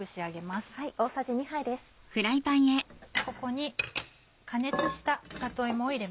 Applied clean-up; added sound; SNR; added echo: none; none; none; none.